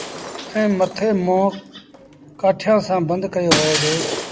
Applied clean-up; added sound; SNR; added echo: none; Shatter; 7 dB; none.